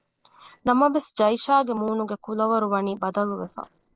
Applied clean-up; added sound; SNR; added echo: neural separator model SepFormer DNS4.